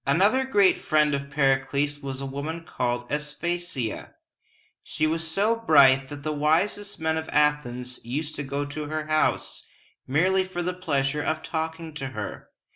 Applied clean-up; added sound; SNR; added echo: none; none; none; none.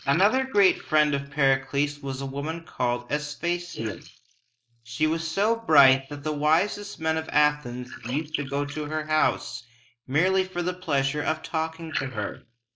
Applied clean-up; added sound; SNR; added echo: neural mask model Resemble Enhance denoiser.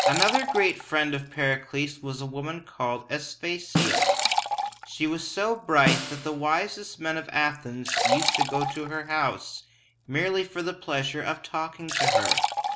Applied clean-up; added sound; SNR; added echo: none; Liquid + Snare drum; 1 dB; none.